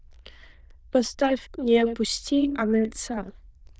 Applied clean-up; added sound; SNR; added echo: neural diffusion model UNIVERSE++.